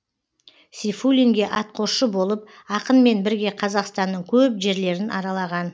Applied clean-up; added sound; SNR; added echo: none; none; none; none.